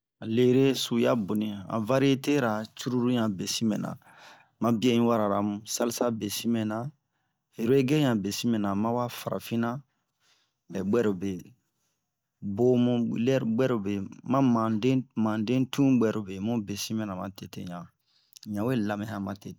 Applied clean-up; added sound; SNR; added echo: none; none; none; none.